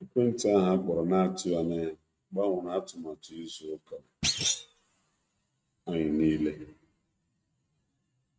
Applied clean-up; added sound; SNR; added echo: neural mask model RNNoise.